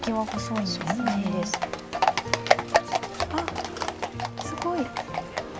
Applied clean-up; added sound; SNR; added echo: none; Livestock, farm animals, working animals; -2 dB; none.